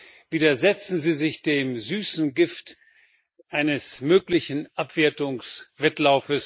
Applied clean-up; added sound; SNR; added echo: neural mask model Resemble Enhance denoiser.